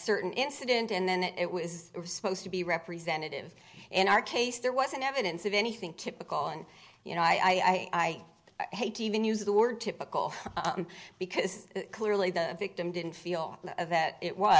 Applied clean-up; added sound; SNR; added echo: none; none; none; none.